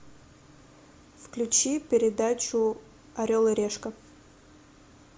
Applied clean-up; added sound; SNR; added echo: none; none; none; none.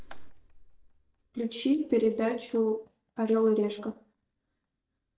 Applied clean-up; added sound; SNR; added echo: neural mask model DeepFilterNet 3.